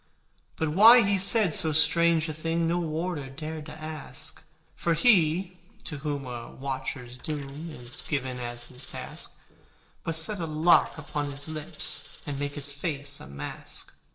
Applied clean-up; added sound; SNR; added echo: neural separator model SepFormer DNS4.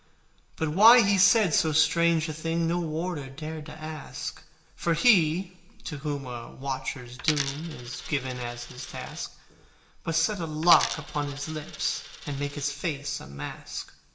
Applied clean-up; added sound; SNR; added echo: none; Coin (dropping); 9 dB; reverberation time 0.9 s.